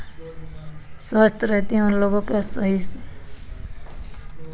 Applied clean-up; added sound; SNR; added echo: none; Sliding door; 13 dB; none.